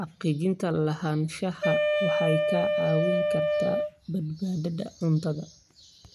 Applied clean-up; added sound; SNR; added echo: none; Wind instrument, woodwind instrument; -3 dB; none.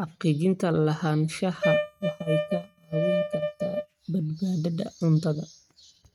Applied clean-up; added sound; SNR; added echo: neural mask model RNNoise.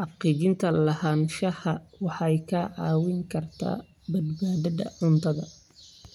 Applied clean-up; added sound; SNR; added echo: none; none; none; none.